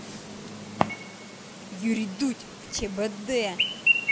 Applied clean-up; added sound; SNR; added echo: none; Chirp, tweet; -1 dB; none.